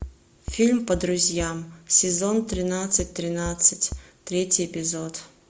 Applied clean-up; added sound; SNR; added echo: none; Bass drum; 14 dB; none.